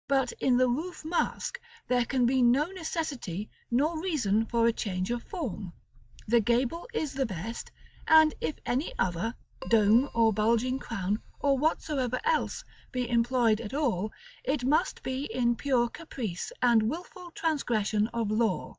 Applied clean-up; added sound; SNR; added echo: neural mask model DeepFilterNet 3.